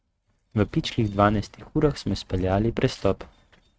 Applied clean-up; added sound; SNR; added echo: neural mask model RNNoise.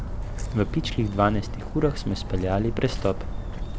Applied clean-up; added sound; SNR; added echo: none; Walk, footsteps; 4 dB; none.